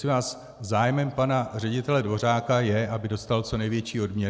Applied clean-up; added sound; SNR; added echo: none; none; none; none.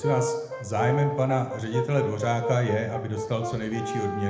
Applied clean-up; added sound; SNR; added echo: none; Brass instrument; 5 dB; reverberation time 0.7 s.